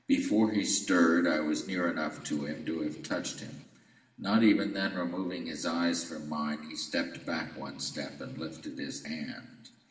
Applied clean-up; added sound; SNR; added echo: none; Strum; 18 dB; reverberation time 1.1 s.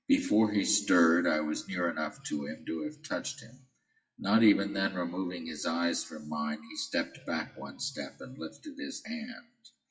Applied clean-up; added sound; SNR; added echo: classical method WPE with log-MMSE.